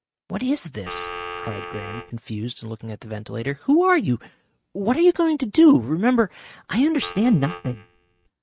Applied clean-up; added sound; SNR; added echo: neural mask model RNNoise.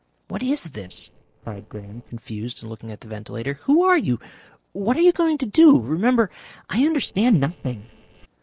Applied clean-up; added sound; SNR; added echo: neural separator model SepFormer DNS4.